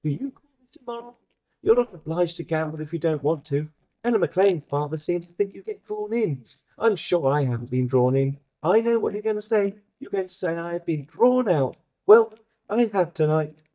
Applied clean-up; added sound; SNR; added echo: neural mask model DeepFilterNet 3.